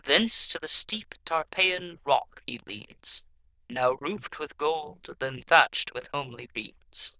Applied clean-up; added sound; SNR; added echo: neural diffusion model UNIVERSE++.